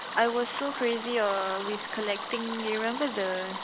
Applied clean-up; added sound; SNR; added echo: none; Stream; 7 dB; none.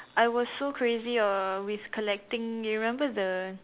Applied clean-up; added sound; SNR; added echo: none; none; none; none.